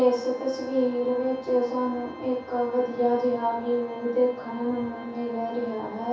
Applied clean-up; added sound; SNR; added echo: none; Organ; 19 dB; reverberation time 0.6 s.